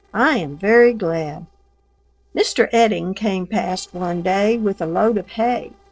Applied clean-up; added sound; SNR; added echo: neural separator model SepFormer DNS4.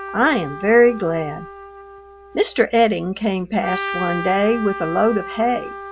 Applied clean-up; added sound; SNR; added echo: none; Trumpet; 11 dB; none.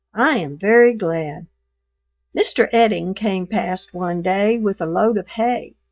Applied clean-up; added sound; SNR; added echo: neural mask model DeepFilterNet 3.